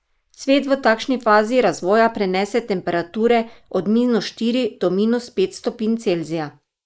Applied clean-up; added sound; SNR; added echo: neural mask model Resemble Enhance denoiser.